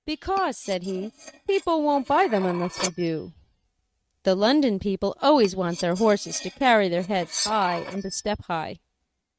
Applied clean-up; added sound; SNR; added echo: neural mask model RNNoise.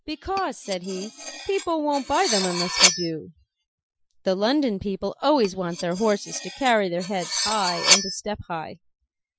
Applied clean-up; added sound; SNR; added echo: classical method Wiener filter.